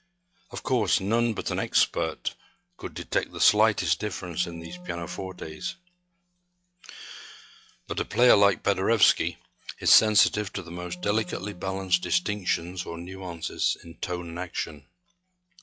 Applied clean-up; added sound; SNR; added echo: classical method log-MMSE.